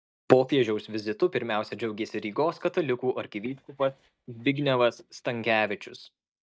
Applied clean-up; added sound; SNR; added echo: neural mask model DeepFilterNet 3.